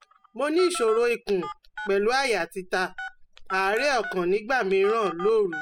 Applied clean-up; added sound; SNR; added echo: classical method spectral subtraction.